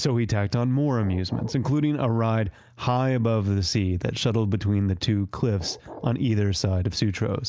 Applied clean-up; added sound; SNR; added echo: neural mask model Resemble Enhance denoiser.